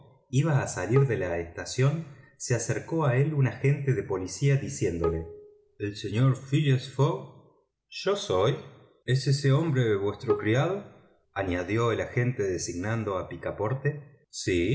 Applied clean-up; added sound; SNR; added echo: none; Bowed string instrument; 10 dB; none.